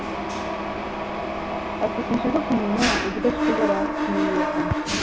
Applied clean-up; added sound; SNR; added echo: none; Mechanisms; -2 dB; none.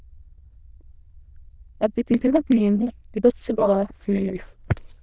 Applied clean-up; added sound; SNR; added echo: neural diffusion model UNIVERSE++.